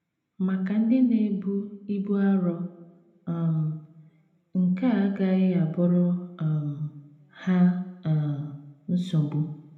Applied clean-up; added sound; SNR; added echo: none; none; none; reverberation time 0.8 s.